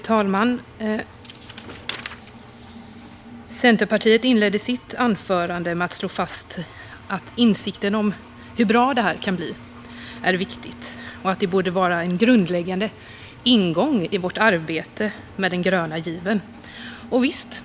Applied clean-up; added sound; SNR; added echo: none; Engine; 20 dB; none.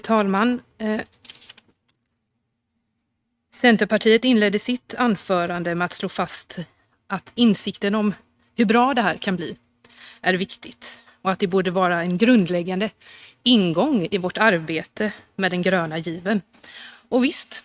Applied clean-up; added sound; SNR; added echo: neural mask model RNNoise.